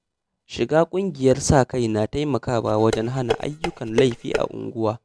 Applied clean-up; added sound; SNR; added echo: none; Dishes, pots, and pans; 7 dB; none.